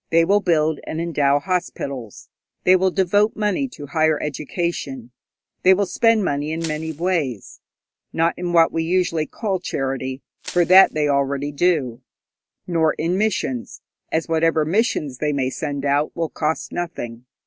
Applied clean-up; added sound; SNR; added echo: none; Crushing; 20 dB; none.